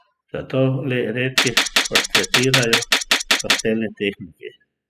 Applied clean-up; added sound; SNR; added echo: classical method spectral subtraction.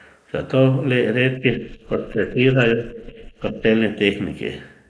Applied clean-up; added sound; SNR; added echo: neural mask model Resemble Enhance denoiser.